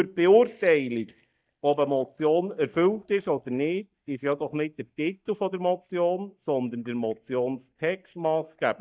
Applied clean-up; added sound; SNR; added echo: neural mask model DeepFilterNet 3.